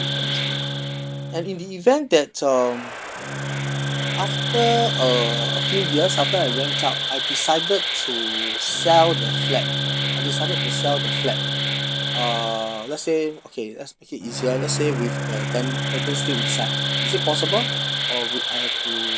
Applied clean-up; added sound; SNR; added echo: none; Bowed string instrument + Insect; 0 dB; none.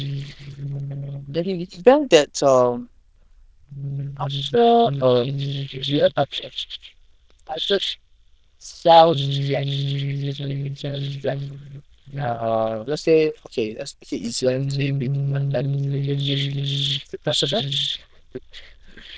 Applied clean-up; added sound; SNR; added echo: neural diffusion model UNIVERSE++.